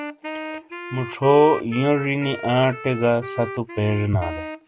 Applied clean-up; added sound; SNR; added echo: none; Wind instrument, woodwind instrument; 12 dB; none.